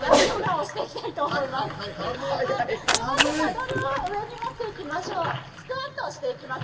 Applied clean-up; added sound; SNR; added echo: none; Cat; 2 dB; reverberation time 1.0 s.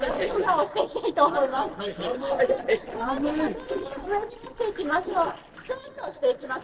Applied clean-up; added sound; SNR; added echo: neural separator model SepFormer DNS4.